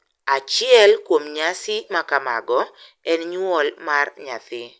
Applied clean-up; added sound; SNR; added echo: none; none; none; none.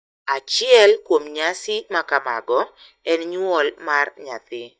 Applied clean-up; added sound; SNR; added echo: neural mask model DeepFilterNet 3.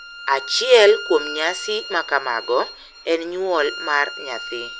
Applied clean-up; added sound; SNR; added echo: none; Bowed string instrument; 12 dB; none.